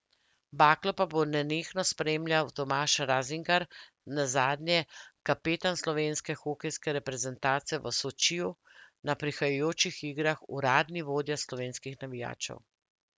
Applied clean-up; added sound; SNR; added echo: none; none; none; none.